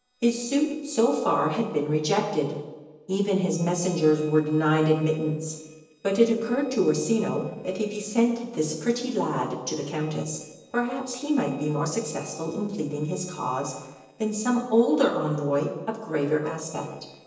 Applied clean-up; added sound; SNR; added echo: neural separator model SepFormer DNS4.